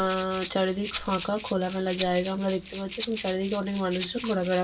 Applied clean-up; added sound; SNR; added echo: none; Rattle (instrument); 12 dB; reverberation time 0.2 s.